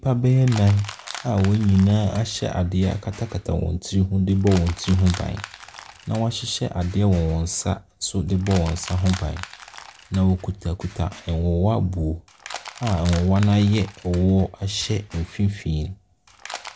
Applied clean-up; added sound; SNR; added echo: none; Crushing; 19 dB; none.